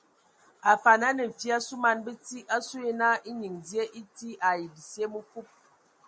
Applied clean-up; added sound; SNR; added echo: none; none; none; none.